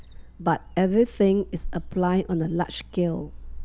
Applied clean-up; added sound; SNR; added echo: none; Bird vocalization, bird call, bird song; 13 dB; none.